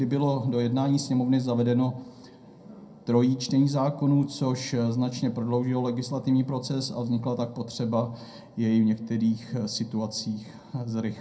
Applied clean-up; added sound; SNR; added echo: none; none; none; reverberation time 0.2 s.